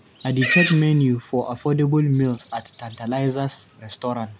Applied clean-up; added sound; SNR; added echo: none; Livestock, farm animals, working animals; 9 dB; none.